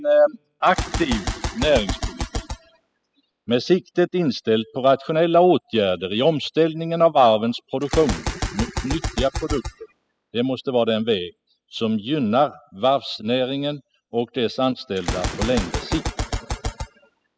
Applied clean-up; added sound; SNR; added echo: classical method spectral subtraction.